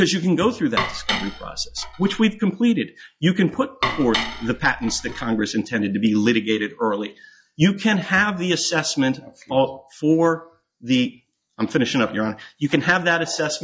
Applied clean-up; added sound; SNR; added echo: classical method log-MMSE.